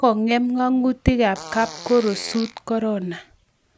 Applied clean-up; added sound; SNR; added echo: none; Fart; 17 dB; none.